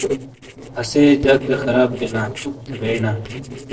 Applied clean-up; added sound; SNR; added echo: neural separator model SepFormer DNS4.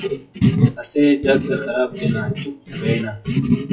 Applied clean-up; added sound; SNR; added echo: classical method WPE with log-MMSE.